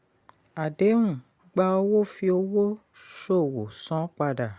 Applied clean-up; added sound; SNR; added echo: none; none; none; none.